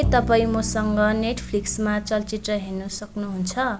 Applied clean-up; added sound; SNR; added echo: none; Bowed string instrument; 7 dB; none.